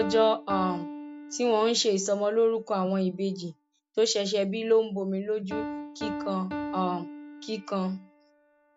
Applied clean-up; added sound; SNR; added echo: none; Piano; 11 dB; none.